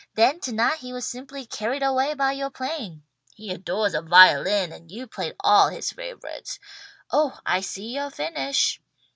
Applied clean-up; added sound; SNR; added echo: none; none; none; none.